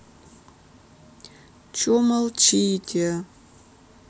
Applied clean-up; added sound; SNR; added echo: none; none; none; none.